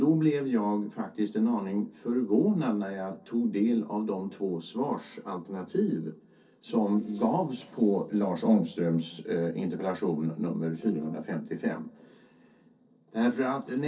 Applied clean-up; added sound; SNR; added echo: neural separator model SepFormer DNS4.